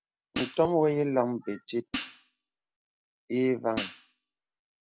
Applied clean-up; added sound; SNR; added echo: none; Hi-hat; 7 dB; none.